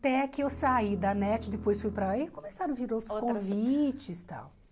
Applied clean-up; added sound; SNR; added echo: none; Bowed string instrument; 14 dB; none.